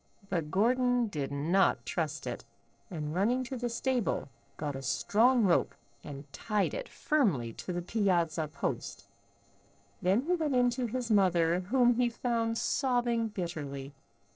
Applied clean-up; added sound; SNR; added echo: neural separator model SepFormer DNS4.